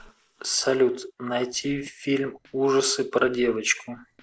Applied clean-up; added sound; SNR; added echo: neural separator model SepFormer DNS4.